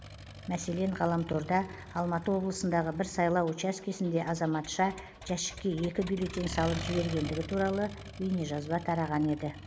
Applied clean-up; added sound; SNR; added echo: none; Accelerating, revving, vroom; 13 dB; none.